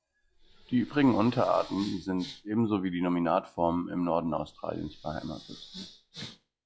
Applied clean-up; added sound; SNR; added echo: classical method log-MMSE.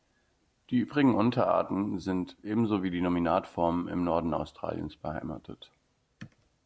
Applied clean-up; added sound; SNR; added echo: none; none; none; none.